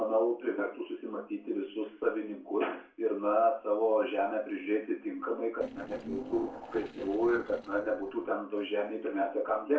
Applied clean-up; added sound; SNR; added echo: neural separator model SepFormer DNS4.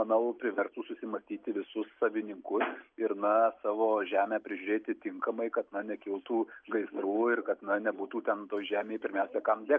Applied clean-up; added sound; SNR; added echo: none; none; none; none.